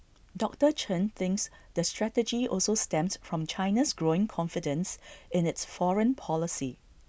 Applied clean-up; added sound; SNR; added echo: none; none; none; none.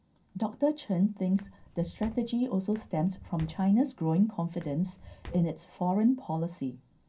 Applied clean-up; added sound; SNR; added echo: none; Walk, footsteps; 19 dB; reverberation time 0.3 s.